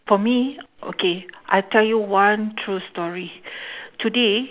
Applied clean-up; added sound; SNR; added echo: none; none; none; none.